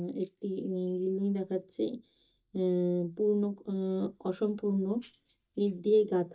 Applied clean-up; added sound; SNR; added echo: neural mask model DeepFilterNet 3.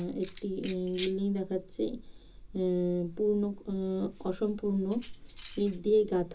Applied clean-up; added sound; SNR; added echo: none; Keys jangling; 15 dB; reverberation time 0.2 s.